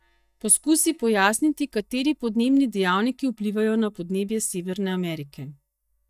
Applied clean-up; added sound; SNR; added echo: neural mask model DeepFilterNet 3.